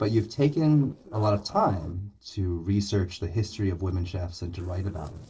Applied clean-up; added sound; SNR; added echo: neural separator model SepFormer DNS4.